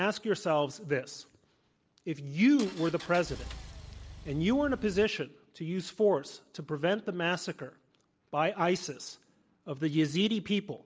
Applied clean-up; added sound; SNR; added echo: none; Engine; 13 dB; none.